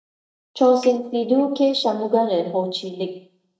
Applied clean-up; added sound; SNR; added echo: neural mask model DeepFilterNet 3.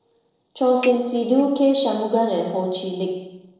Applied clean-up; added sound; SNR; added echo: neural separator model SepFormer DNS4.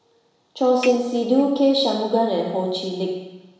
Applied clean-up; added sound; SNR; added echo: none; Dishes, pots, and pans / Chink, clink; 18 dB; reverberation time 1.0 s.